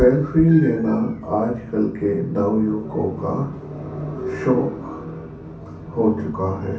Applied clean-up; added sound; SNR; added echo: none; Meow; 19 dB; reverberation time 0.6 s.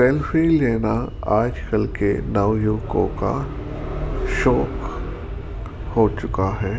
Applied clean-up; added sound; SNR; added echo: none; none; none; none.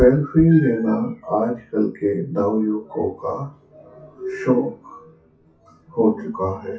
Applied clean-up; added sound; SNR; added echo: classical method WPE with log-MMSE.